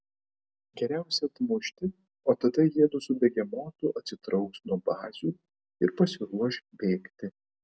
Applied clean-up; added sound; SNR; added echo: none; none; none; none.